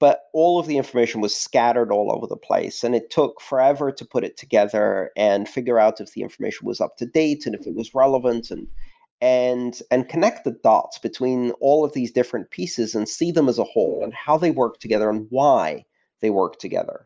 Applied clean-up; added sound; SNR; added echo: neural mask model Resemble Enhance denoiser.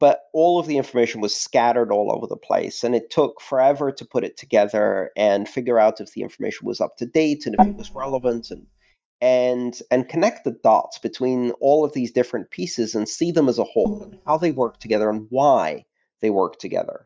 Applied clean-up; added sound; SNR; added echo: neural mask model DeepFilterNet 3.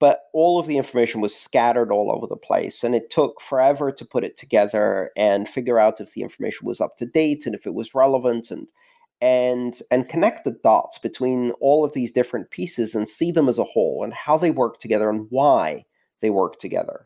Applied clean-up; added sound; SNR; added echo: none; none; none; none.